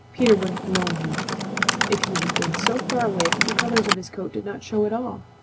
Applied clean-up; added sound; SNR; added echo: none; Typing; -1 dB; none.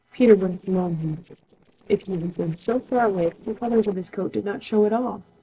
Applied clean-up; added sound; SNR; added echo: neural separator model SepFormer DNS4.